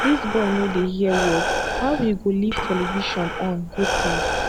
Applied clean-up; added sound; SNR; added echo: none; Breathing; 2 dB; none.